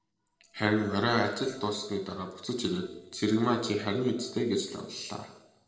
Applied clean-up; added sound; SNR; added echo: neural separator model SepFormer DNS4.